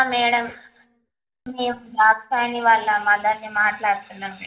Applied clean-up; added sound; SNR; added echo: none; none; none; reverberation time 0.4 s.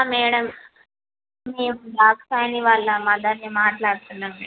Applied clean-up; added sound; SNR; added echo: none; none; none; none.